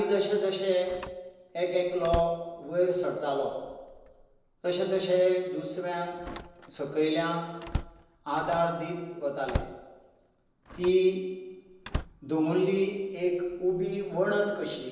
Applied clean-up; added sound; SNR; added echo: none; Slam; 14 dB; reverberation time 1.0 s.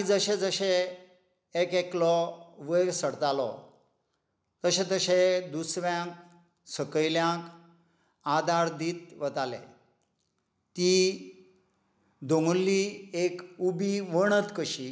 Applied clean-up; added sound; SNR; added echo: none; none; none; none.